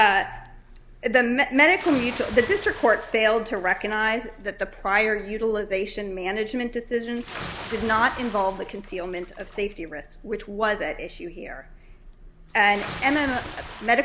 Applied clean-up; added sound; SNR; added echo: none; Bathtub (filling or washing) / Splash, splatter; 16 dB; none.